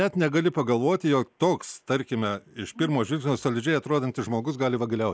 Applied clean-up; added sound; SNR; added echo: none; none; none; none.